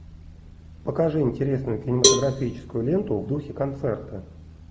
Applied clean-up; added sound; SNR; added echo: none; Cowbell; 1 dB; none.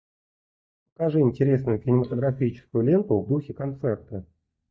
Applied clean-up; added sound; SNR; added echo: neural mask model DeepFilterNet 3.